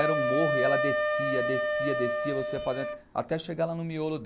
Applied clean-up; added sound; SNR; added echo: none; Wind instrument, woodwind instrument; -2 dB; none.